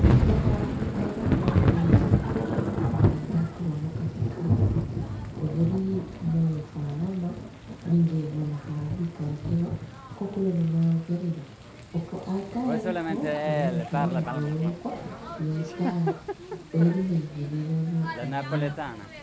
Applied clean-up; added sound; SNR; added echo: none; Thunder / Rain; -1 dB; reverberation time 0.6 s.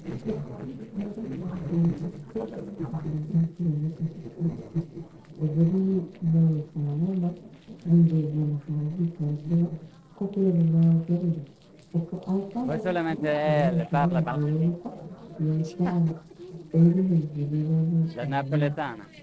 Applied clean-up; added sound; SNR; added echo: neural separator model SepFormer DNS4.